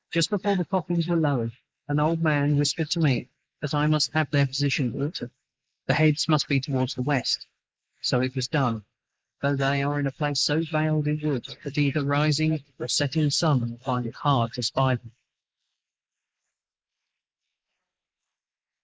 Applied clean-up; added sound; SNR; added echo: neural mask model Resemble Enhance denoiser.